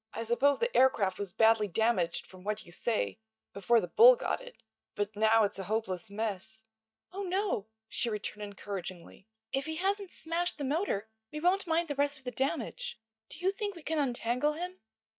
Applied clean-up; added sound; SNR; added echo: neural mask model DeepFilterNet 3.